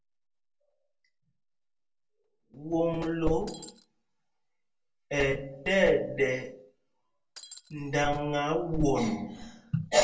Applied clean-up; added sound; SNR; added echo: none; Shatter; 17 dB; reverberation time 0.2 s.